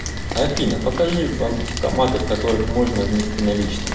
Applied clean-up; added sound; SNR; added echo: none; Rain; 4 dB; reverberation time 0.8 s.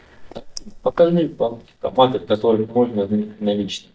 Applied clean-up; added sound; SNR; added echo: neural mask model DeepFilterNet 3.